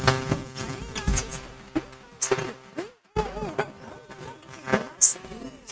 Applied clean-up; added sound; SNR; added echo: neural mask model RNNoise.